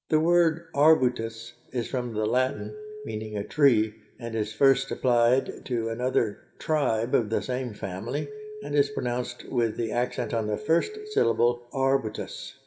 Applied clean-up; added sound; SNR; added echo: none; Telephone; 12 dB; reverberation time 0.9 s.